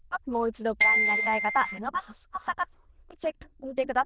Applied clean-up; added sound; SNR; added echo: neural diffusion model UNIVERSE++.